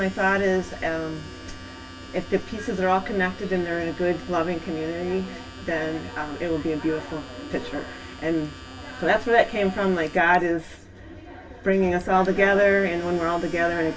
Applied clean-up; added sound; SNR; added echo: none; Domestic sounds, home sounds; 19 dB; reverberation time 0.1 s.